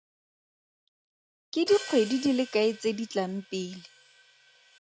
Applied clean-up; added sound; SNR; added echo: none; Hi-hat; 16 dB; none.